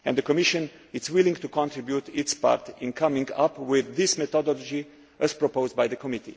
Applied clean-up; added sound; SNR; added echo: none; none; none; none.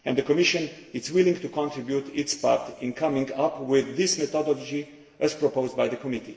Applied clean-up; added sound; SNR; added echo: none; none; none; reverberation time 1.6 s.